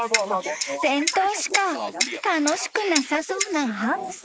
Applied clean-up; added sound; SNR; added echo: neural mask model Resemble Enhance denoiser.